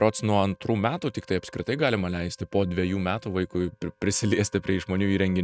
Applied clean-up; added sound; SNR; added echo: neural mask model RNNoise.